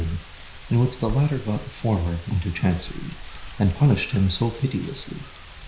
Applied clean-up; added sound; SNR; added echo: none; Wind; 13 dB; reverberation time 0.5 s.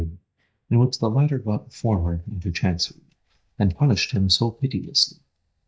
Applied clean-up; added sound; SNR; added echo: neural mask model DeepFilterNet 3.